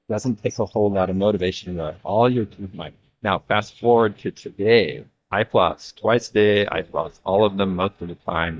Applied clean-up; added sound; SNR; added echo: neural mask model DeepFilterNet 3.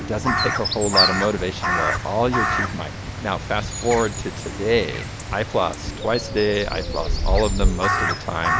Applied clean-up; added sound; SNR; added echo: none; Crow; 0 dB; none.